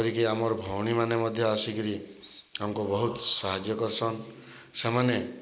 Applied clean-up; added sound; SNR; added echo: neural mask model Resemble Enhance denoiser.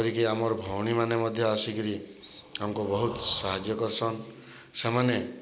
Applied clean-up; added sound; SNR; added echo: none; Breathing; 18 dB; none.